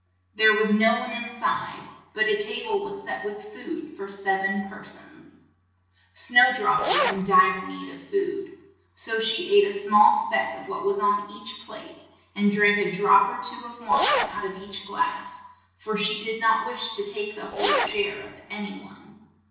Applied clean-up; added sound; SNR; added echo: neural separator model SepFormer DNS4.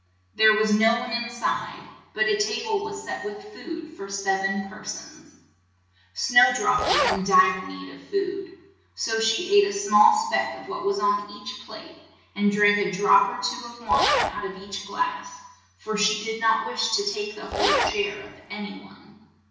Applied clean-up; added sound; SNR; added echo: none; Zipper (clothing); 1 dB; reverberation time 0.9 s.